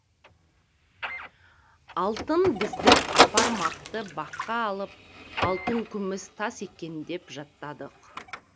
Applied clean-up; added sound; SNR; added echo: none; Bathtub (filling or washing) / Water / Splash, splatter + Printer; -2 dB; none.